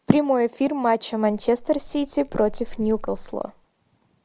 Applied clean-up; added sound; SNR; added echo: none; Bell; 12 dB; none.